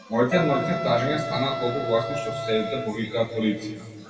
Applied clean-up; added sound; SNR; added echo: none; Wind instrument, woodwind instrument; 6 dB; reverberation time 1.8 s.